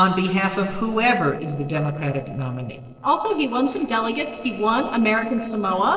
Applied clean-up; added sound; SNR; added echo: neural separator model SepFormer DNS4.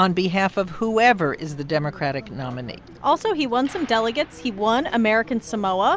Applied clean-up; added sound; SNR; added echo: none; none; none; none.